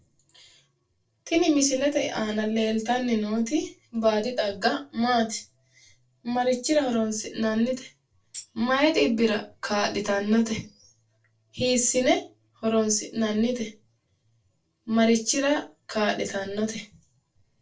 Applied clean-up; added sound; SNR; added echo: neural separator model SepFormer DNS4.